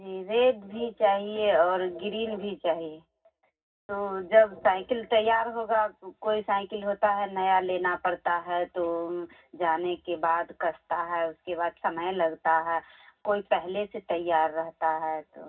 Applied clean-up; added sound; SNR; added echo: none; none; none; reverberation time 0.4 s.